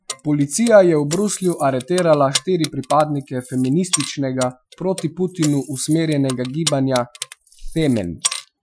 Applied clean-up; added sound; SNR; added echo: classical method Wiener filter.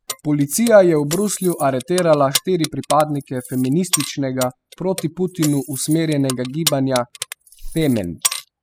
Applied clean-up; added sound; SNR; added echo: classical method spectral subtraction.